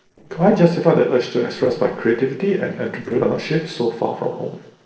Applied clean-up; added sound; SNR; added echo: neural separator model SepFormer DNS4.